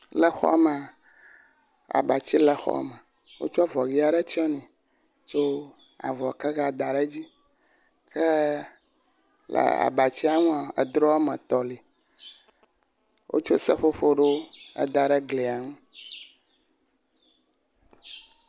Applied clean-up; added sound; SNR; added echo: none; none; none; none.